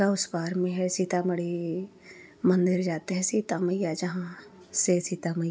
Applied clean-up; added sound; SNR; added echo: none; none; none; none.